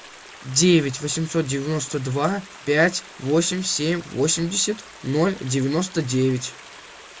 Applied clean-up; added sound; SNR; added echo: none; Stream; 19 dB; none.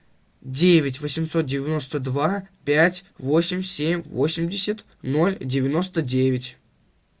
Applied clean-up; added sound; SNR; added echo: none; none; none; none.